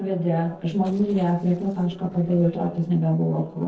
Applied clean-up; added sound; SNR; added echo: neural separator model SepFormer DNS4.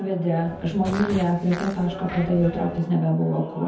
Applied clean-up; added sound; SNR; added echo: none; Fart; 13 dB; reverberation time 0.5 s.